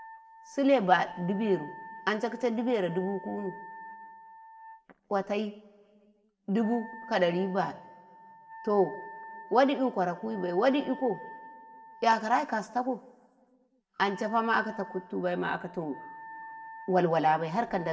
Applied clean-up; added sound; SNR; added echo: none; Wind instrument, woodwind instrument; 17 dB; reverberation time 0.9 s.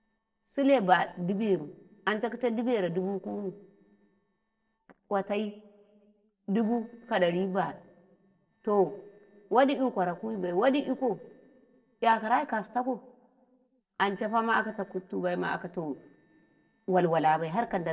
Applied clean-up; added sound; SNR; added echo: neural separator model SepFormer DNS4.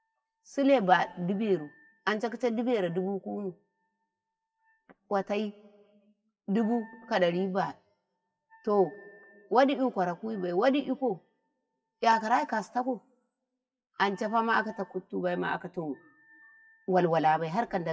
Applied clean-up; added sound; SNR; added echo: classical method WPE with log-MMSE.